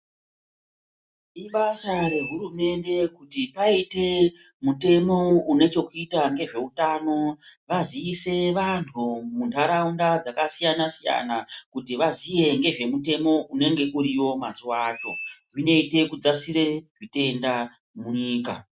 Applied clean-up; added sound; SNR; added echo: neural mask model RNNoise.